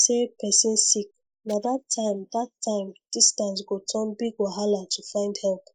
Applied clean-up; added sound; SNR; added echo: neural mask model Resemble Enhance denoiser.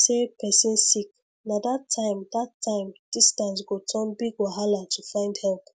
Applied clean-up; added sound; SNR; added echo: none; none; none; none.